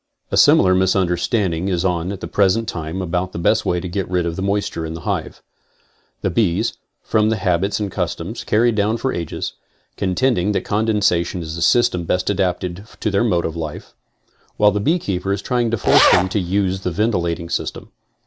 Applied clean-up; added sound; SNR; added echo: none; Zipper (clothing); 0 dB; none.